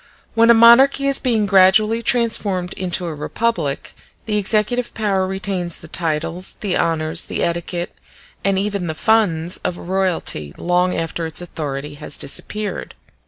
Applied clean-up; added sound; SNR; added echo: none; none; none; none.